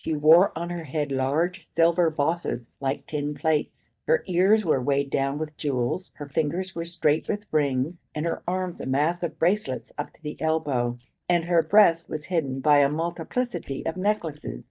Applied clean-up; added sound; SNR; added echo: neural mask model DeepFilterNet 3.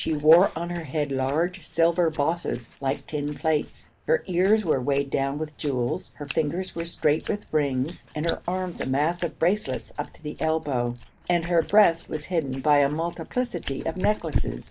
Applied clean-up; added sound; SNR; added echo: neural mask model Resemble Enhance denoiser.